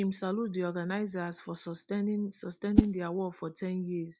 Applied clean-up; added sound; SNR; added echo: none; Whoosh, swoosh, swish; 0 dB; none.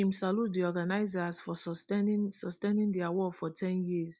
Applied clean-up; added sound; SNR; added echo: none; none; none; none.